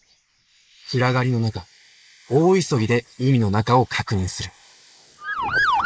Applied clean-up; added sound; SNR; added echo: neural mask model Resemble Enhance denoiser.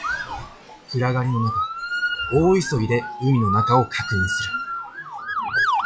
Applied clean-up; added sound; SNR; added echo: classical method log-MMSE.